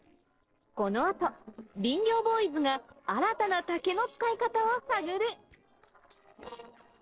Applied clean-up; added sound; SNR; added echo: neural separator model SepFormer DNS4.